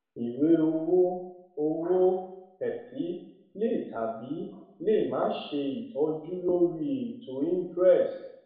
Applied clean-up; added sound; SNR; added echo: none; none; none; reverberation time 0.8 s.